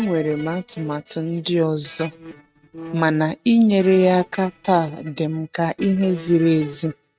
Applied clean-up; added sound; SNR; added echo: neural mask model RNNoise.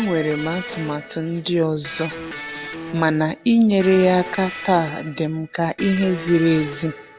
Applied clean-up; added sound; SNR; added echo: none; Electric guitar; 13 dB; none.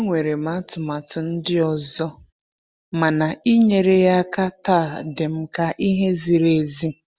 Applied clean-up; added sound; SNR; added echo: none; none; none; none.